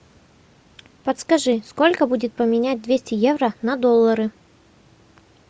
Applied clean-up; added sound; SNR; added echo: none; none; none; none.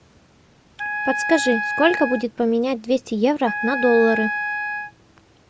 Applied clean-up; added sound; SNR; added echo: none; Wind instrument, woodwind instrument; 5 dB; none.